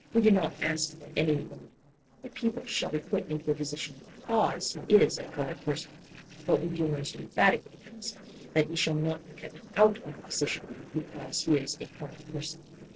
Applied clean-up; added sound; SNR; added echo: neural separator model SepFormer DNS4.